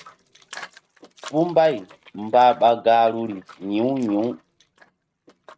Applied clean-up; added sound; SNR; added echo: neural mask model RNNoise.